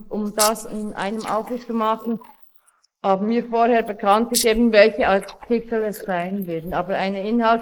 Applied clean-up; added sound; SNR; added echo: neural mask model Resemble Enhance denoiser.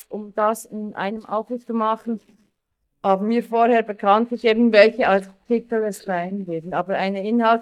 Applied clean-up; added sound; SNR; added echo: neural mask model DeepFilterNet 3.